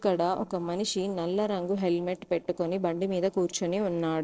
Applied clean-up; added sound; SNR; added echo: neural separator model SepFormer DNS4.